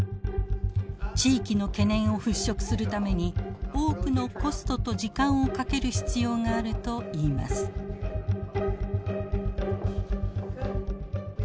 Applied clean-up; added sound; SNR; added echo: none; none; none; none.